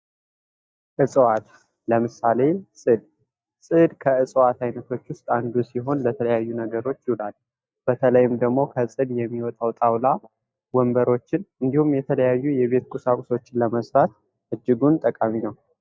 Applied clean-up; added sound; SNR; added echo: neural mask model DeepFilterNet 3.